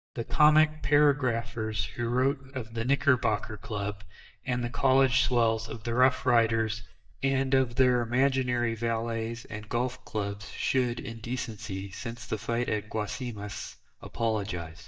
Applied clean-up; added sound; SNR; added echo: neural mask model DeepFilterNet 3.